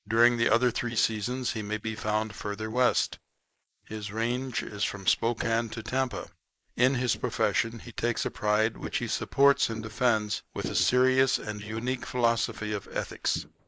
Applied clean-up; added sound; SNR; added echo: neural mask model Resemble Enhance denoiser.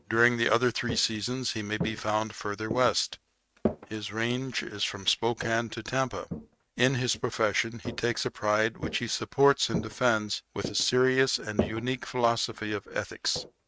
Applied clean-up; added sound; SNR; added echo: neural mask model RNNoise.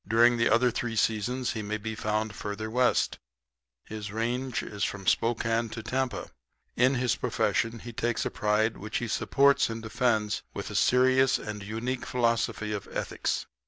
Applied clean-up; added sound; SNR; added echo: none; none; none; none.